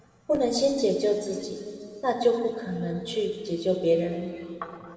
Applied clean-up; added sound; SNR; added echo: none; none; none; reverberation time 2.4 s.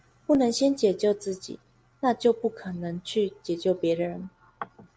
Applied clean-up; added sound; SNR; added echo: none; none; none; none.